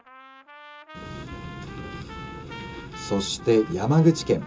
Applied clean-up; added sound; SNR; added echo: none; Trumpet; 17 dB; reverberation time 0.2 s.